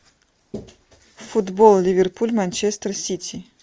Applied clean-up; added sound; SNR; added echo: none; none; none; none.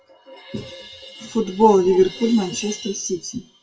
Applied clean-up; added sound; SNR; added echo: classical method WPE with log-MMSE.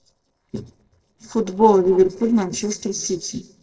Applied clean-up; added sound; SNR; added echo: neural separator model SepFormer DNS4.